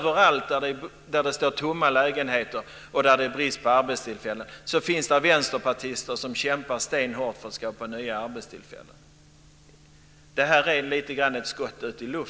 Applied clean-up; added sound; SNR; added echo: none; none; none; none.